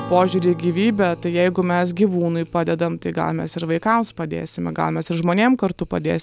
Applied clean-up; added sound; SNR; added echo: none; Acoustic guitar / Strum; 19 dB; none.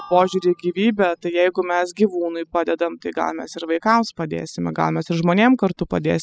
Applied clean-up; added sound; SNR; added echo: classical method spectral subtraction.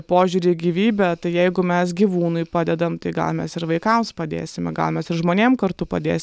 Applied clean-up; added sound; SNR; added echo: none; none; none; none.